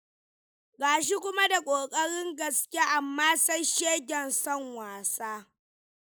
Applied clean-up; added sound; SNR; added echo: neural mask model Resemble Enhance denoiser.